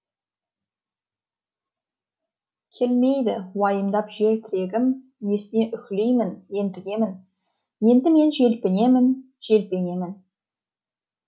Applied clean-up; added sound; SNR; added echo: none; none; none; none.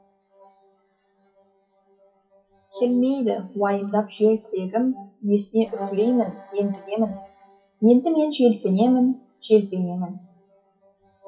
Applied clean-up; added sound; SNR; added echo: classical method WPE with log-MMSE.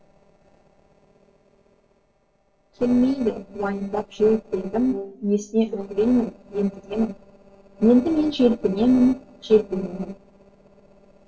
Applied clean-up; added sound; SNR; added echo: neural separator model SepFormer DNS4.